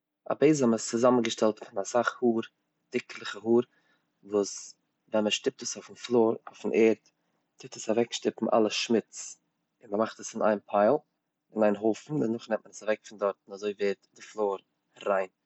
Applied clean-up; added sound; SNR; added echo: none; none; none; none.